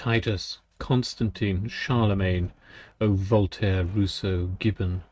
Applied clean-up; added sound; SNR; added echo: neural mask model RNNoise.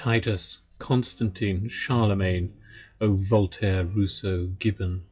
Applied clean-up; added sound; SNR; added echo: classical method log-MMSE.